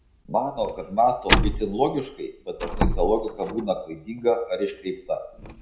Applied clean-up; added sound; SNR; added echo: none; Slam; 3 dB; reverberation time 0.4 s.